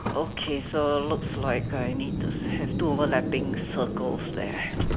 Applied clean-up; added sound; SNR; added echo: none; Car; 0 dB; none.